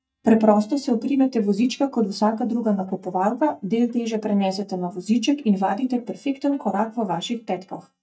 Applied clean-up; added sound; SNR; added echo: neural mask model DeepFilterNet 3.